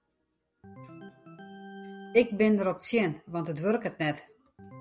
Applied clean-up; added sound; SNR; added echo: none; Organ; 19 dB; none.